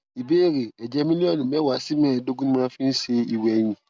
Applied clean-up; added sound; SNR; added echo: none; none; none; none.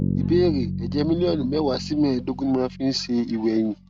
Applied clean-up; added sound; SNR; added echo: none; Bass guitar; 6 dB; none.